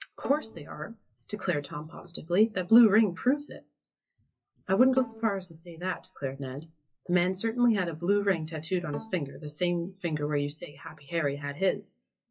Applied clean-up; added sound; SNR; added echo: classical method WPE with log-MMSE.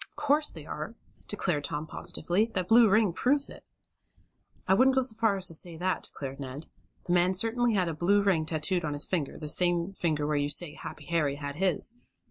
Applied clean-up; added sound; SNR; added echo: none; none; none; none.